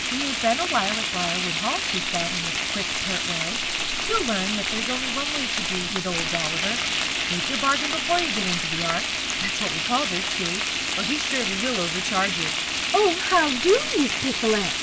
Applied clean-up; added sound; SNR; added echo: none; Frying (food); -1 dB; none.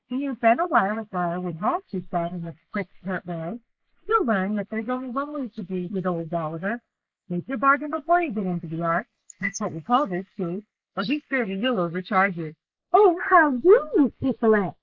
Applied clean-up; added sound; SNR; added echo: neural mask model Resemble Enhance denoiser.